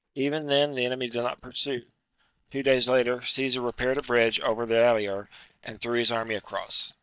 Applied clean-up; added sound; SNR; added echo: neural mask model DeepFilterNet 3.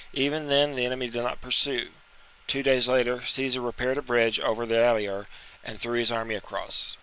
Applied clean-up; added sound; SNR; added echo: none; none; none; none.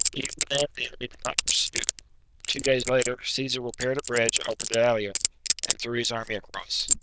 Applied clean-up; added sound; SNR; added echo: neural diffusion model UNIVERSE++.